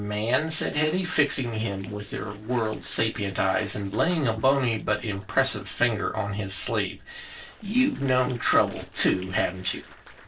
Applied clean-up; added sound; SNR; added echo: neural separator model SepFormer DNS4.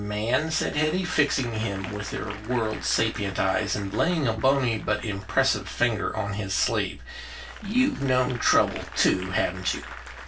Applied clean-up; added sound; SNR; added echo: none; Applause / Crowd; 16 dB; reverberation time 0.2 s.